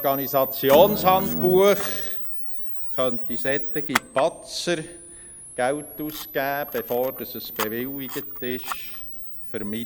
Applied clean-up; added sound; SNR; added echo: none; Guitar + Camera; 5 dB; none.